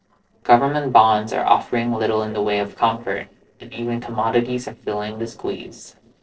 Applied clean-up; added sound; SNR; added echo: neural separator model SepFormer DNS4.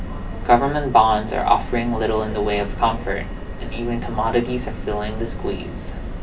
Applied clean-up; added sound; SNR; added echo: none; Subway, metro, underground; 6 dB; reverberation time 0.2 s.